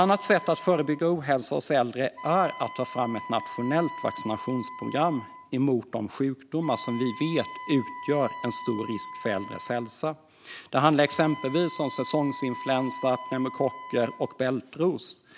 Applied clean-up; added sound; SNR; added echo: none; Wind instrument, woodwind instrument; 14 dB; none.